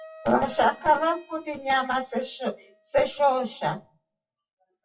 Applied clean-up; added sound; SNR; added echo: classical method WPE with log-MMSE.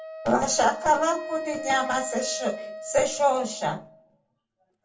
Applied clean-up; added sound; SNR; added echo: none; Wind instrument, woodwind instrument; 11 dB; reverberation time 0.2 s.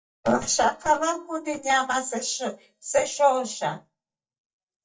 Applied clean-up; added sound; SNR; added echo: neural mask model DeepFilterNet 3.